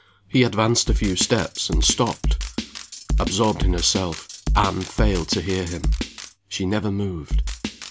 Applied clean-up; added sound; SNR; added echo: none; Drum kit; 2 dB; none.